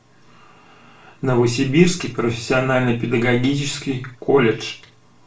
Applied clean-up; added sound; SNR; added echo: none; none; none; reverberation time 0.3 s.